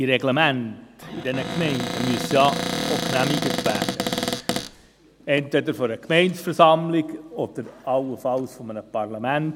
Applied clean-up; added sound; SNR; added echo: none; Cupboard open or close; 3 dB; none.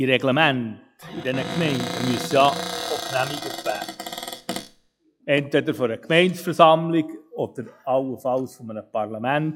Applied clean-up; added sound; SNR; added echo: classical method log-MMSE.